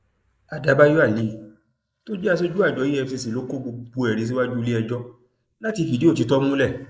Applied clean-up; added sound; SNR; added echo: neural mask model Resemble Enhance denoiser.